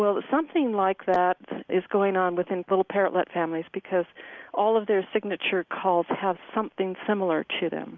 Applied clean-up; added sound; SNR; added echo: none; none; none; none.